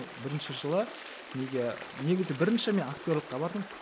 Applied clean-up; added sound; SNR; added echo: none; Stream; 12 dB; none.